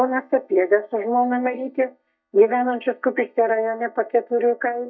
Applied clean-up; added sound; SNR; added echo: neural mask model DeepFilterNet 3.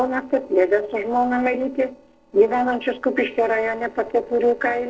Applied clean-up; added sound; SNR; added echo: neural separator model SepFormer DNS4.